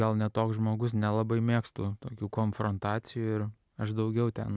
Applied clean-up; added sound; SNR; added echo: none; none; none; none.